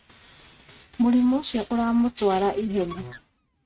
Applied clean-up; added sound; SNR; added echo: neural mask model RNNoise.